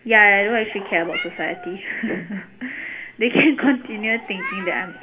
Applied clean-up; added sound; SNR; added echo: none; Meow; 16 dB; reverberation time 2.8 s.